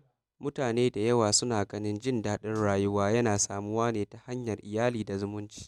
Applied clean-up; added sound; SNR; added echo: none; none; none; none.